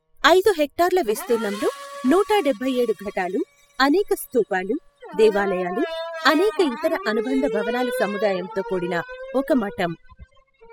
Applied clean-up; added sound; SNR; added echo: classical method spectral subtraction.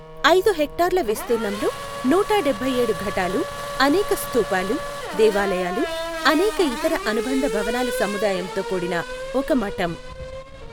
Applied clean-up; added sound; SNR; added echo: none; Race car, auto racing / Accelerating, revving, vroom; 8 dB; none.